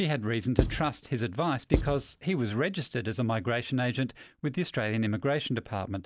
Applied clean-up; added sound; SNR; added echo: none; Writing; 0 dB; none.